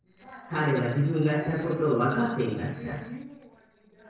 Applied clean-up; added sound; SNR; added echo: neural separator model SepFormer DNS4.